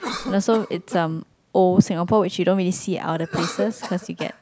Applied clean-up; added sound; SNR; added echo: none; Cough; 13 dB; none.